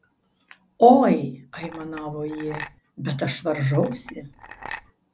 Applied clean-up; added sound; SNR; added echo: none; Chink, clink; 16 dB; none.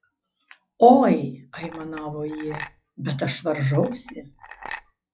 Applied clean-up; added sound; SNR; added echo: classical method log-MMSE.